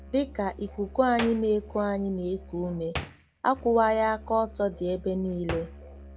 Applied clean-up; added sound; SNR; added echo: none; Hands + Musical instrument; 14 dB; none.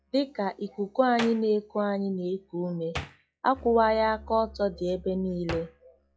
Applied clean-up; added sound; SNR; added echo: classical method log-MMSE.